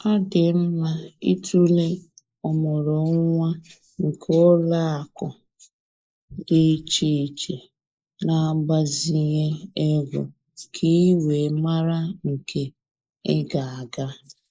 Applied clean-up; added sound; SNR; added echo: neural mask model Resemble Enhance denoiser.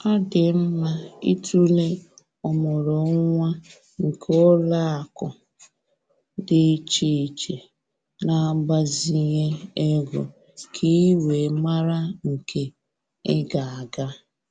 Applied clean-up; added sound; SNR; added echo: none; none; none; none.